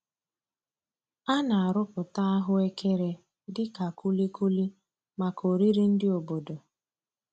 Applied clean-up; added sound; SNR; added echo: none; none; none; none.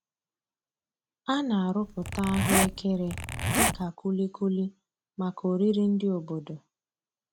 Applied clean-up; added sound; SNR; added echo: none; Zipper (clothing); 0 dB; none.